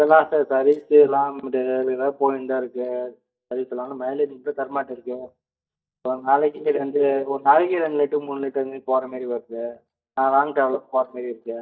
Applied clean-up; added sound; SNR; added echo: neural mask model DeepFilterNet 3.